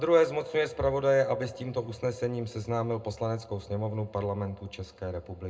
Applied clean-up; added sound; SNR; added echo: none; none; none; reverberation time 0.2 s.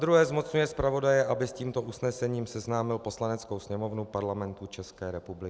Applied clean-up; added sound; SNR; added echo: none; none; none; none.